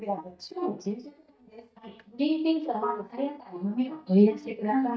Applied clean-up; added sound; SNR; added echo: neural mask model DeepFilterNet 3.